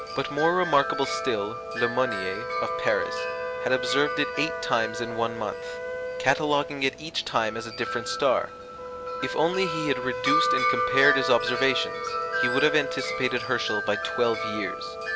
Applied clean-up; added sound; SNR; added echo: none; Wind chime + Wind instrument, woodwind instrument; 3 dB; none.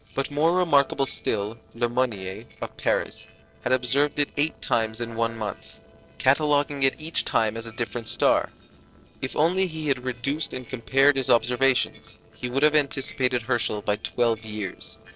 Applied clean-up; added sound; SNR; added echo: neural separator model SepFormer DNS4.